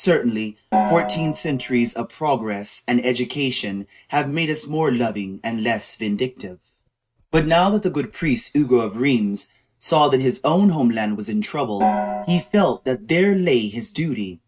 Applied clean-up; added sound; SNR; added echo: neural mask model RNNoise.